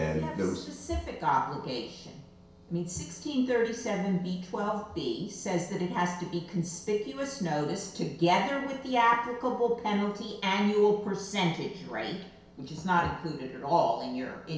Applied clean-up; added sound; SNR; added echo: none; none; none; reverberation time 0.6 s.